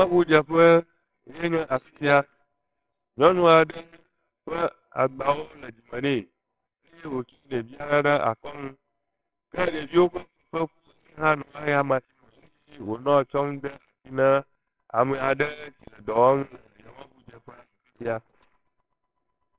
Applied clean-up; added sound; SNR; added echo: neural separator model SepFormer WHAMR!.